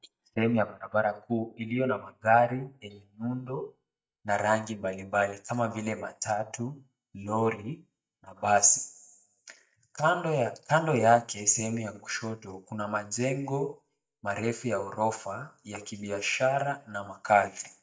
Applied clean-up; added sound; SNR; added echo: neural mask model DeepFilterNet 3.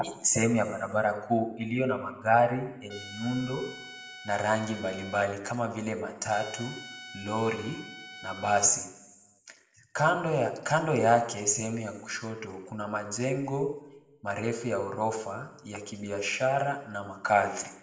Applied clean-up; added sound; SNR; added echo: none; Trumpet; 15 dB; reverberation time 0.7 s.